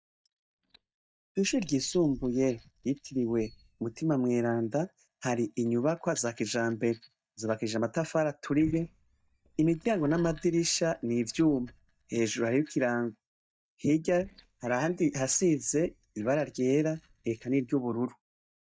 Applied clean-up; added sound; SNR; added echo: neural mask model DeepFilterNet 3.